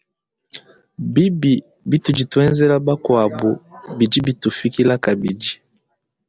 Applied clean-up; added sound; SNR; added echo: none; none; none; none.